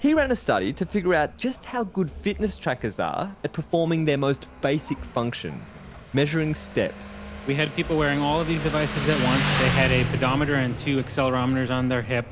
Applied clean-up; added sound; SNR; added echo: none; Motorcycle; 7 dB; none.